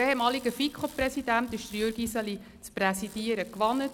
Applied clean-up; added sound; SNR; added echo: none; Bicycle; 19 dB; none.